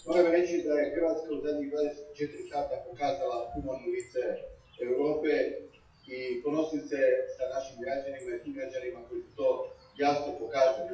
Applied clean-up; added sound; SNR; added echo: classical method WPE with log-MMSE.